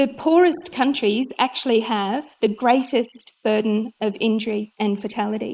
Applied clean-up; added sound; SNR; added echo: neural mask model Resemble Enhance denoiser.